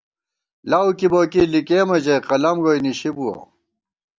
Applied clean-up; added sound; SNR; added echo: none; none; none; none.